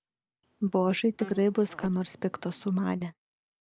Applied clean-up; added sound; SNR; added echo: none; Insect; 19 dB; none.